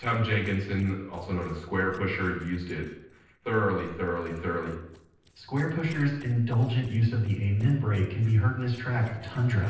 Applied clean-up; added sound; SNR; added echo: neural separator model SepFormer DNS4.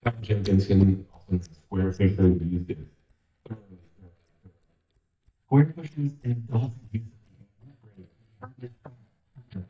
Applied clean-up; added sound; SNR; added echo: neural mask model DeepFilterNet 3.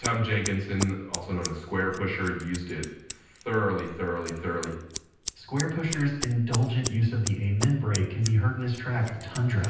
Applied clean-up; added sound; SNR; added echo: none; Scissors; 11 dB; reverberation time 0.9 s.